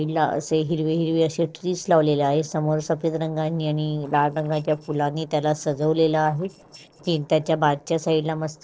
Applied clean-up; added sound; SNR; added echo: neural separator model SepFormer DNS4.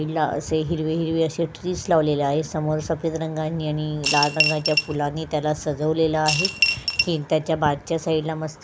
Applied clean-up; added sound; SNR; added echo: none; Coin (dropping) / Glass; 0 dB; none.